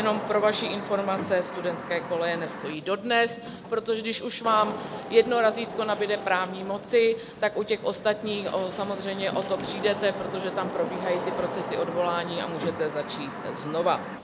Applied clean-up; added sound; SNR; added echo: none; Wind / Rain; 8 dB; none.